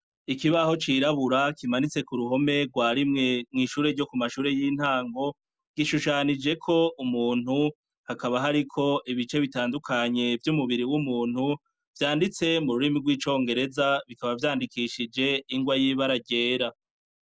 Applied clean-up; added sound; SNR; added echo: none; none; none; none.